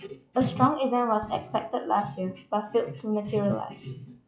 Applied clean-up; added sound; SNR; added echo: classical method log-MMSE.